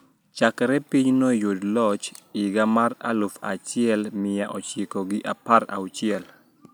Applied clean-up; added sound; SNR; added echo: none; none; none; none.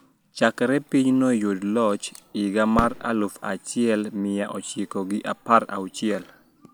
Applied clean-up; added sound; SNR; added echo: none; Fireworks; 18 dB; none.